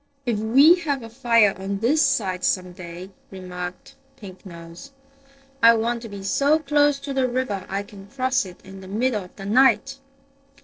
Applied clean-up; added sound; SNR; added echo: neural separator model SepFormer DNS4.